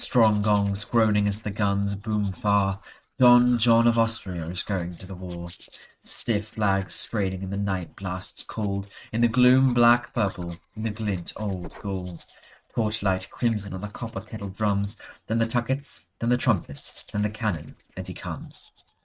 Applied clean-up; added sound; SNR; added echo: neural mask model RNNoise.